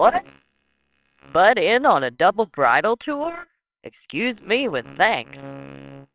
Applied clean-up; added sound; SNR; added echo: neural separator model SepFormer WHAMR!.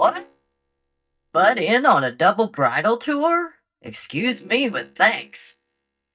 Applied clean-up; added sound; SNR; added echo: neural mask model DeepFilterNet 3.